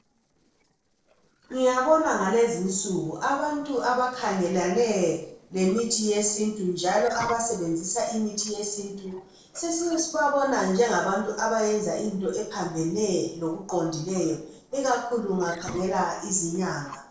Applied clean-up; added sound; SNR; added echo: neural separator model SepFormer DNS4.